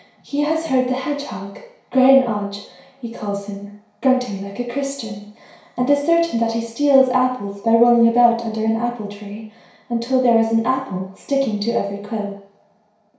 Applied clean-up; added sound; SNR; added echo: none; none; none; reverberation time 0.6 s.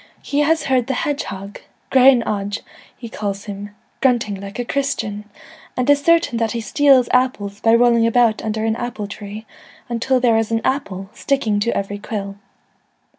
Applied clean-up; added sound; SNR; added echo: none; none; none; none.